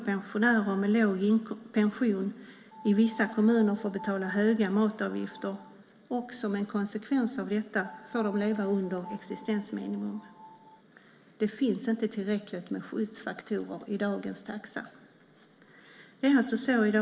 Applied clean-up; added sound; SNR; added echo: none; Piano; 20 dB; reverberation time 1.1 s.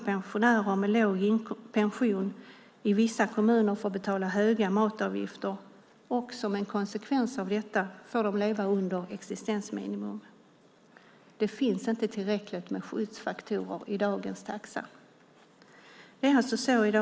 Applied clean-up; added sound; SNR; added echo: none; none; none; none.